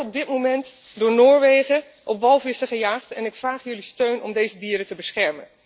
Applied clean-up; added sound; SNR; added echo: none; none; none; none.